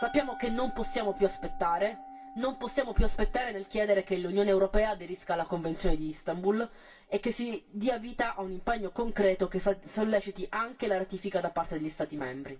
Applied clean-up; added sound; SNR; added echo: none; Musical instrument; 20 dB; reverberation time 0.2 s.